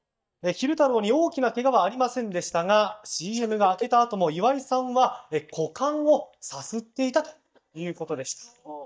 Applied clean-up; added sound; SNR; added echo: neural mask model DeepFilterNet 3.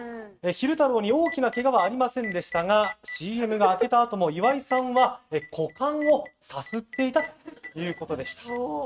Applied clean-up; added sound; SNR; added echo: neural mask model RNNoise.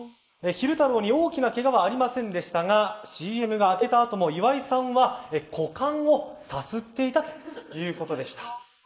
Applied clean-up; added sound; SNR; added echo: neural mask model Resemble Enhance denoiser.